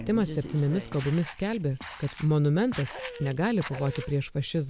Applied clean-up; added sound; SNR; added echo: none; Dog + Walk, footsteps; 14 dB; none.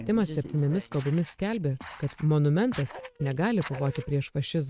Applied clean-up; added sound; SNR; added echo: neural mask model RNNoise.